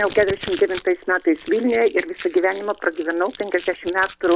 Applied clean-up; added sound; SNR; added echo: none; Packing tape, duct tape; 15 dB; none.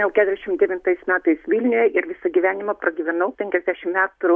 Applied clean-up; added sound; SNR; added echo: none; none; none; none.